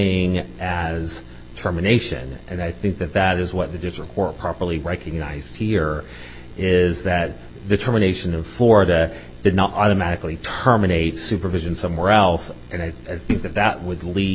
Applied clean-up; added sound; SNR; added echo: none; none; none; none.